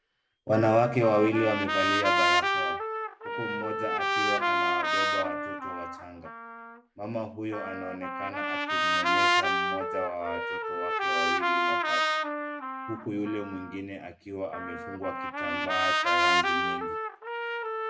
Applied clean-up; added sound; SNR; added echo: none; Trumpet; -4 dB; none.